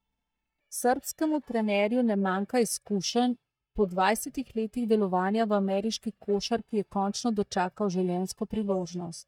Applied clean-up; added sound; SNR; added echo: neural mask model DeepFilterNet 3.